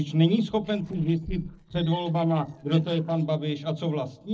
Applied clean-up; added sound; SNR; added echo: neural separator model SepFormer DNS4.